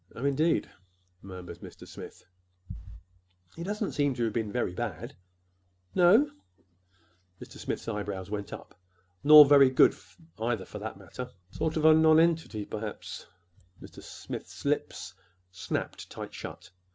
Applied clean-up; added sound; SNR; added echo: none; none; none; none.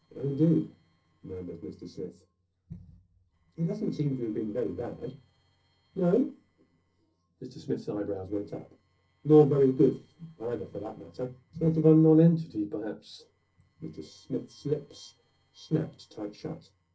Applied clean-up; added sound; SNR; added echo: neural separator model SepFormer DNS4.